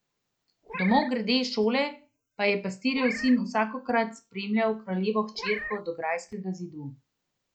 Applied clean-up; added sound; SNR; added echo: none; Meow; 10 dB; none.